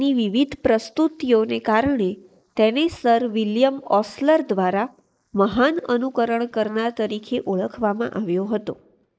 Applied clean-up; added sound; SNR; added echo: neural mask model Resemble Enhance denoiser.